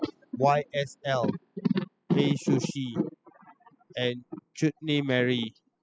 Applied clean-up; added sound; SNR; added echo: classical method spectral subtraction.